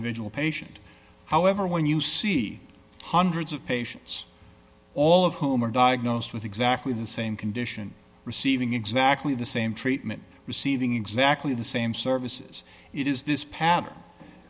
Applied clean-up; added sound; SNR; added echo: none; none; none; none.